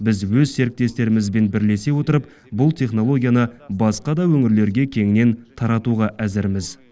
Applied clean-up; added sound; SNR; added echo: none; none; none; none.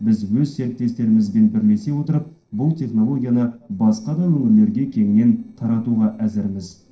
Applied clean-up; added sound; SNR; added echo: neural separator model SepFormer DNS4.